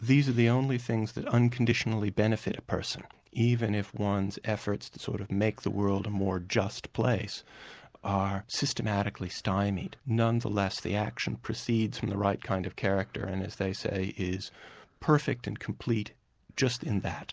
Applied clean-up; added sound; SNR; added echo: none; none; none; none.